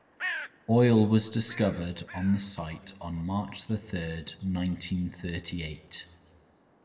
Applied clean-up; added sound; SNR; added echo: none; Bird; 16 dB; reverberation time 0.8 s.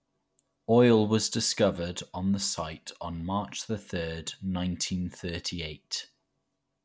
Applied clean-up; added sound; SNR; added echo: none; none; none; none.